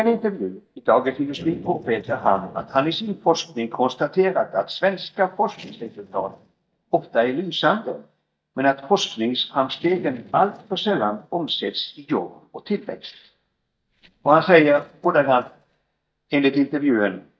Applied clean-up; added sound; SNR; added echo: neural mask model DeepFilterNet 3.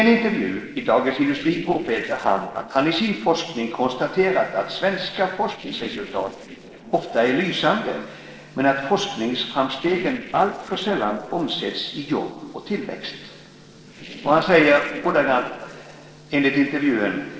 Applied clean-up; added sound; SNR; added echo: neural separator model SepFormer DNS4.